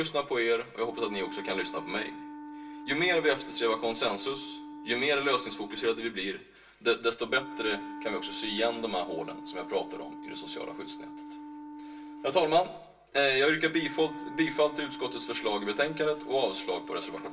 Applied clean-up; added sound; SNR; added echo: none; Wind instrument, woodwind instrument; 12 dB; reverberation time 0.1 s.